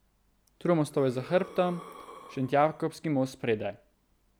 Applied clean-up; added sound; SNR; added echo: none; Breathing; 19 dB; none.